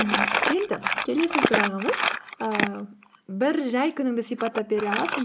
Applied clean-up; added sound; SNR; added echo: none; Crumpling, crinkling; 1 dB; none.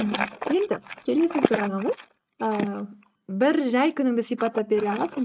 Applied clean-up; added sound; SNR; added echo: neural mask model RNNoise.